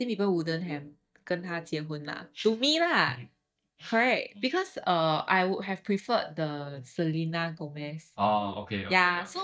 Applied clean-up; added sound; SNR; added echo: neural mask model DeepFilterNet 3.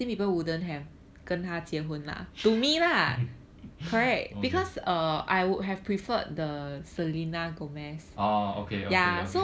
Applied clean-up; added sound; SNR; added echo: none; none; none; none.